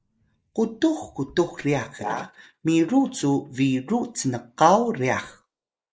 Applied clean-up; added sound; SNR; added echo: neural mask model Resemble Enhance denoiser.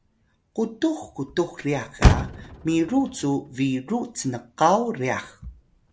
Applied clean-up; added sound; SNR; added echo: none; Motor vehicle (road); 3 dB; none.